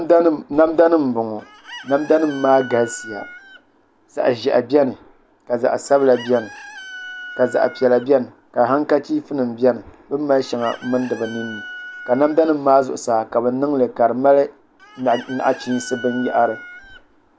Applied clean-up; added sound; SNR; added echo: none; Chicken, rooster; 19 dB; none.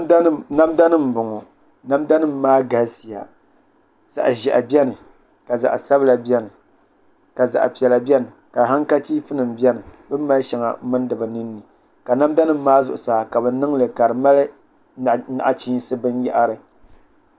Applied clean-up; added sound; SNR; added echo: none; none; none; none.